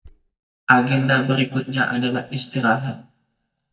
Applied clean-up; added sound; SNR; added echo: neural mask model DeepFilterNet 3.